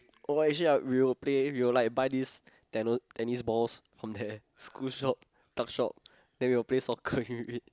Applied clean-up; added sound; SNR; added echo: none; none; none; none.